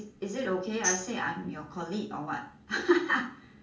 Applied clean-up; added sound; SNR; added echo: none; Tambourine; 6 dB; reverberation time 0.4 s.